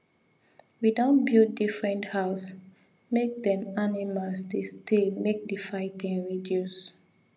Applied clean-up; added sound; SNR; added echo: none; none; none; none.